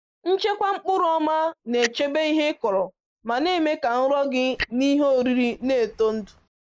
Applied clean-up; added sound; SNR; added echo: neural mask model Resemble Enhance denoiser.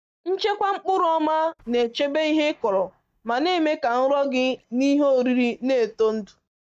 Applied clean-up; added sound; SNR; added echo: neural mask model DeepFilterNet 3.